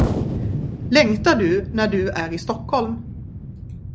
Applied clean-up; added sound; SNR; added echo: none; Explosion; 5 dB; none.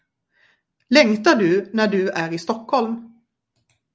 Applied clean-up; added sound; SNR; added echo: none; none; none; none.